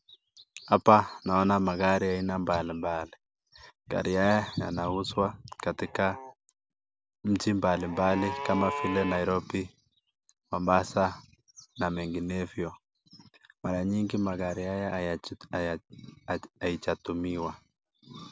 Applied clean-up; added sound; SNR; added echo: none; none; none; none.